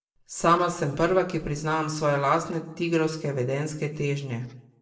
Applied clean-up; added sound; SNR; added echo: neural separator model SepFormer DNS4.